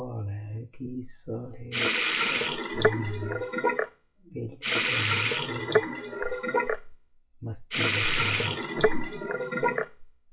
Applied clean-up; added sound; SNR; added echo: classical method WPE with log-MMSE.